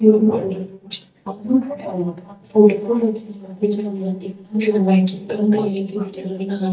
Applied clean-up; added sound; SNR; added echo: neural mask model DeepFilterNet 3.